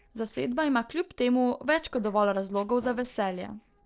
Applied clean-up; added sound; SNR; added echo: neural separator model SepFormer DNS4.